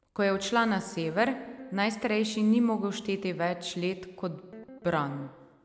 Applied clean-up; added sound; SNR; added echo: none; Guitar; 19 dB; none.